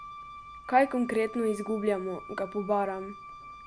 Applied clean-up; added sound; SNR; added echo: none; Wind instrument, woodwind instrument; 15 dB; none.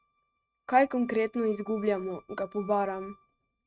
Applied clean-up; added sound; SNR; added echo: neural mask model RNNoise.